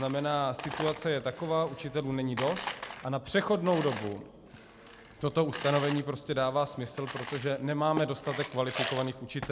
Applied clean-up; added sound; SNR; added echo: none; Coin (dropping); 10 dB; none.